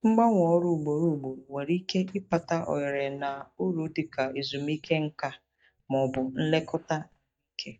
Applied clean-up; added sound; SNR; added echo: neural mask model DeepFilterNet 3.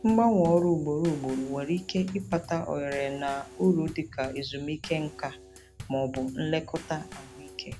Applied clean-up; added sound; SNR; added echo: none; Bass drum / Snare drum / Drum kit; 17 dB; none.